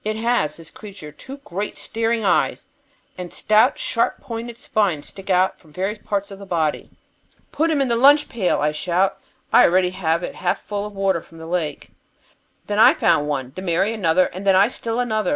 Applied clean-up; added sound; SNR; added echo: none; none; none; none.